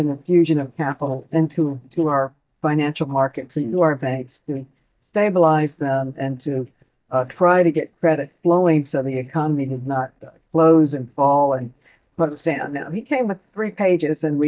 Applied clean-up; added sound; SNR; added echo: neural mask model DeepFilterNet 3.